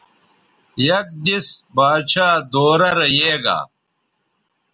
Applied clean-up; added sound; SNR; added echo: none; none; none; none.